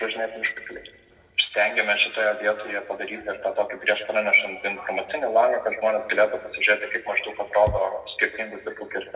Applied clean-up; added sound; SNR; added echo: none; Bass drum; 9 dB; reverberation time 1.2 s.